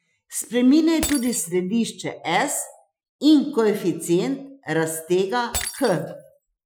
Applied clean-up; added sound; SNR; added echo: classical method Wiener filter.